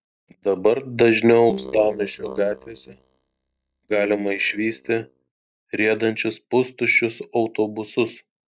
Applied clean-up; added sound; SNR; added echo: neural mask model DeepFilterNet 3.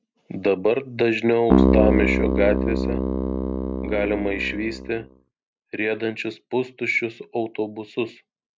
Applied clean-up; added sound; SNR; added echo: neural mask model RNNoise.